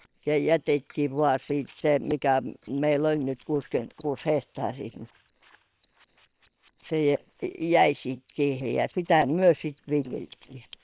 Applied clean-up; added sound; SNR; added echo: neural separator model SepFormer WHAM!.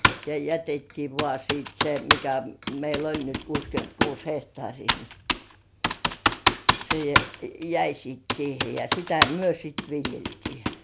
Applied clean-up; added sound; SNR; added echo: none; Computer keyboard; -2 dB; none.